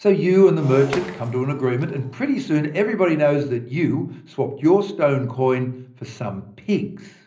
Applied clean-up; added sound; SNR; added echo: none; Shatter; 18 dB; reverberation time 0.5 s.